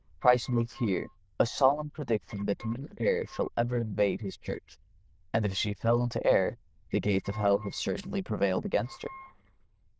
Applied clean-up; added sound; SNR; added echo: neural diffusion model UNIVERSE++.